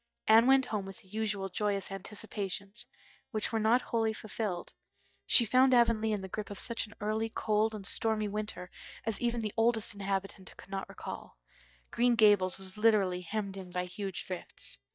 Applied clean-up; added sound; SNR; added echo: neural mask model DeepFilterNet 3.